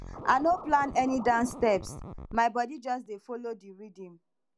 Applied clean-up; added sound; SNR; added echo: none; Scratching (performance technique); 15 dB; none.